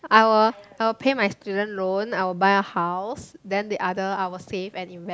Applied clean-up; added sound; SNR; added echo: none; none; none; none.